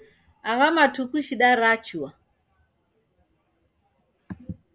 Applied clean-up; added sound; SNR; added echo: none; none; none; none.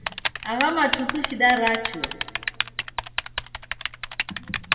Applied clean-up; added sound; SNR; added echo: none; Typing; 3 dB; reverberation time 1.5 s.